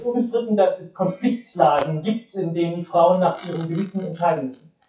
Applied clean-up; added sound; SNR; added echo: classical method WPE with log-MMSE.